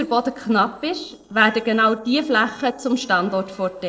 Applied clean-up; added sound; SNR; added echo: neural separator model SepFormer DNS4.